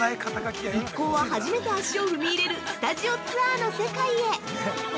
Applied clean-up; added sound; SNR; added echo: none; none; none; none.